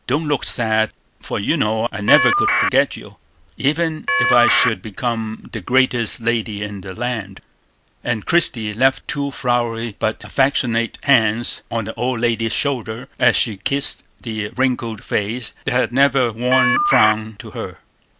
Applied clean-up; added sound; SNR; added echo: none; Telephone; -3 dB; none.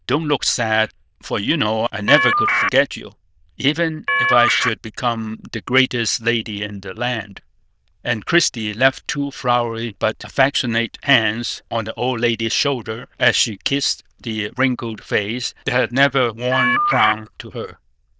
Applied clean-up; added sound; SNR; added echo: neural diffusion model UNIVERSE++.